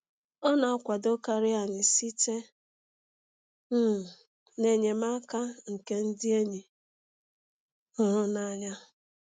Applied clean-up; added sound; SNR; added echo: none; none; none; none.